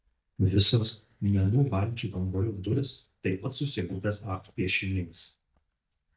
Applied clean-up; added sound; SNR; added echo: neural mask model DeepFilterNet 3.